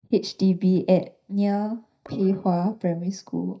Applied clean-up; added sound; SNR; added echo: neural mask model DeepFilterNet 3.